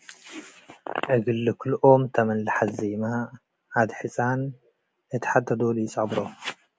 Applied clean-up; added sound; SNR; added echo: none; none; none; none.